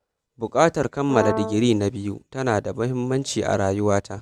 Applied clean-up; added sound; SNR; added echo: none; Brass instrument; 7 dB; none.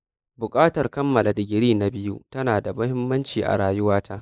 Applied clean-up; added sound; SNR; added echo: neural mask model Resemble Enhance denoiser.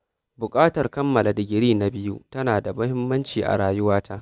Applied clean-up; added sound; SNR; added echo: none; none; none; none.